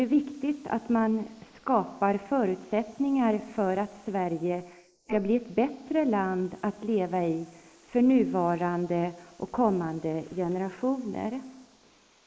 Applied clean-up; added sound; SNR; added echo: neural mask model Resemble Enhance denoiser.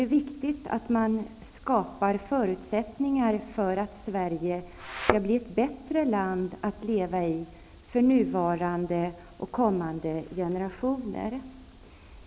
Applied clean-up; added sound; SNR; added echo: none; Thump, thud; 2 dB; none.